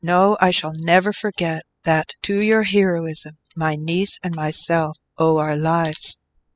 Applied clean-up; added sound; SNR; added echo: classical method spectral subtraction.